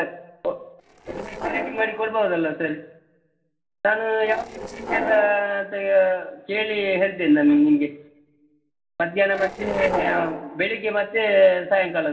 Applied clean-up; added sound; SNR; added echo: neural separator model SepFormer DNS4.